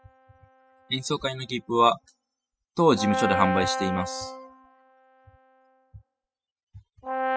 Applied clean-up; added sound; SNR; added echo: classical method spectral subtraction.